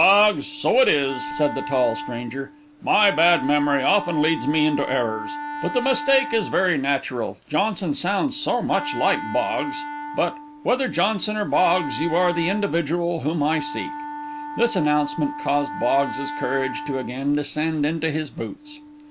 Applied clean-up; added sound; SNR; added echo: none; Wind instrument, woodwind instrument; 11 dB; none.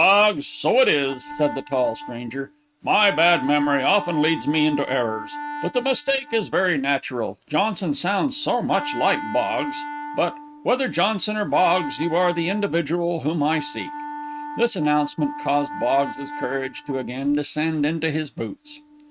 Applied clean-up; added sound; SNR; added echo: neural mask model RNNoise.